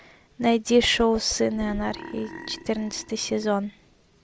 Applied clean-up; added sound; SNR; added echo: none; Burping, eructation + Whoosh, swoosh, swish; 14 dB; none.